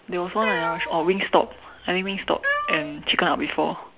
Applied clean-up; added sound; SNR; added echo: none; Cat; 7 dB; none.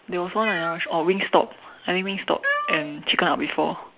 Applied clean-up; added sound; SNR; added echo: neural mask model Resemble Enhance denoiser.